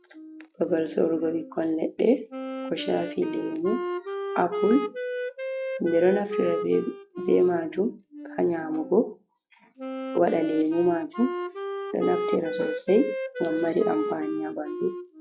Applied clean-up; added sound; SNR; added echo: classical method log-MMSE.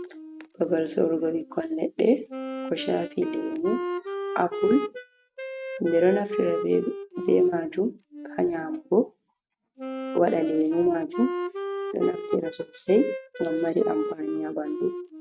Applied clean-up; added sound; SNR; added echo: neural mask model RNNoise.